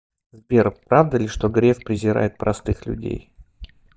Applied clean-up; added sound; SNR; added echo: neural mask model DeepFilterNet 3.